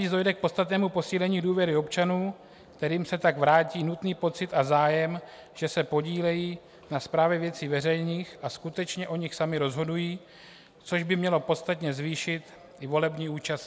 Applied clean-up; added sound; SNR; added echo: none; none; none; none.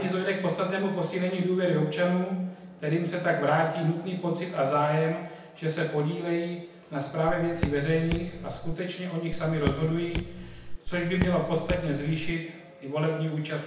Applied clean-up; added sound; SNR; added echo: none; Raindrop / Drip; 5 dB; reverberation time 0.9 s.